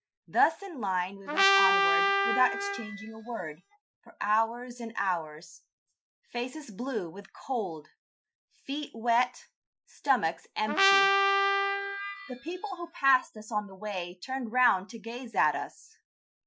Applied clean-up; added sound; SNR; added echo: classical method Wiener filter.